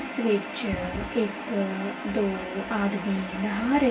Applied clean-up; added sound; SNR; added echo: none; none; none; reverberation time 0.2 s.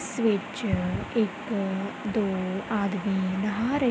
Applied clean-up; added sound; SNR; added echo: none; none; none; none.